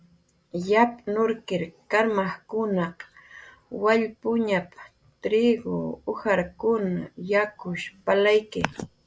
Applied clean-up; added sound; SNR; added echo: none; none; none; none.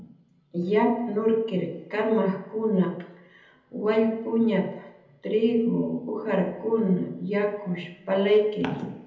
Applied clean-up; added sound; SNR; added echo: none; none; none; reverberation time 0.9 s.